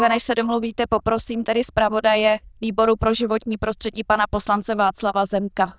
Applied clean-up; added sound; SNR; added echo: neural diffusion model UNIVERSE++.